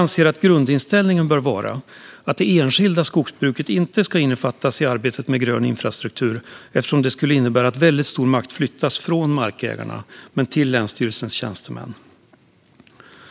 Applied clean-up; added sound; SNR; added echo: none; none; none; none.